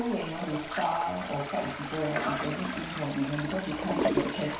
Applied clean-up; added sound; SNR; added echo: none; Toilet flush; 2 dB; reverberation time 0.6 s.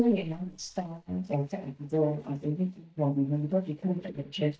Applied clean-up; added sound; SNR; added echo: neural mask model DeepFilterNet 3.